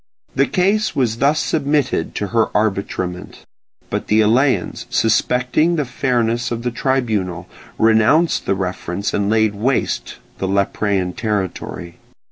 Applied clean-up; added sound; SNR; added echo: none; none; none; none.